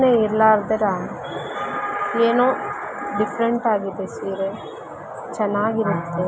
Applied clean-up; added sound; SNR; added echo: none; none; none; none.